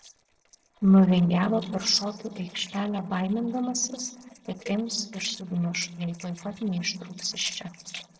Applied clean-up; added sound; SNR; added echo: neural separator model SepFormer DNS4.